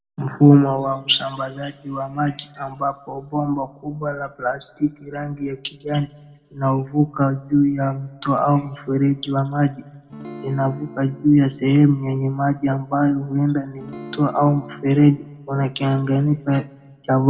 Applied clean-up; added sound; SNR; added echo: none; Acoustic guitar / Strum; 16 dB; reverberation time 0.7 s.